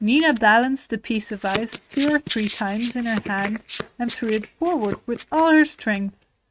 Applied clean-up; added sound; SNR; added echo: neural mask model RNNoise.